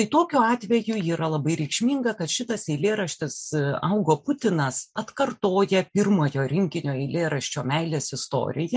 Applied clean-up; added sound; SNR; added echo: none; none; none; none.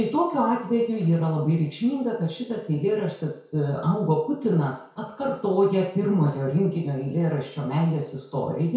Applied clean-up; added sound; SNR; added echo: none; none; none; reverberation time 0.6 s.